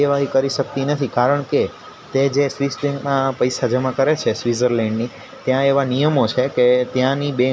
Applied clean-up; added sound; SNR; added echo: none; none; none; none.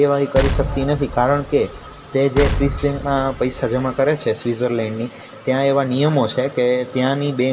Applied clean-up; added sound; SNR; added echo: none; Explosion; 6 dB; reverberation time 1.9 s.